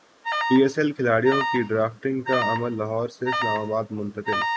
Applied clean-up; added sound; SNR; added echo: none; Alarm; 5 dB; none.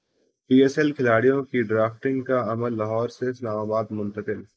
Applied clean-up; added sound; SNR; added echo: neural mask model Resemble Enhance denoiser.